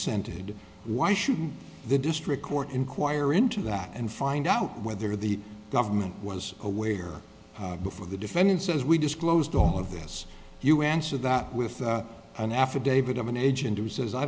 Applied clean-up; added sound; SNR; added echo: none; none; none; none.